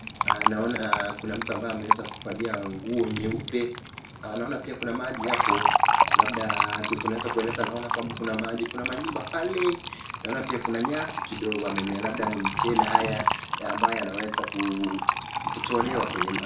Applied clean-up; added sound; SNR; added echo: none; Fill (with liquid); -2 dB; reverberation time 0.3 s.